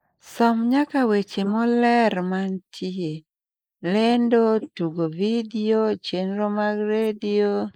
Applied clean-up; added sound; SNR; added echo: neural mask model Resemble Enhance denoiser.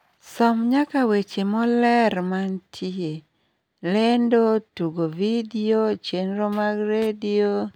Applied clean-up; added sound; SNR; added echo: none; none; none; none.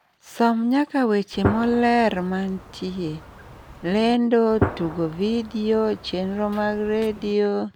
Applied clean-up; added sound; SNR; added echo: none; Gunshot, gunfire; 9 dB; none.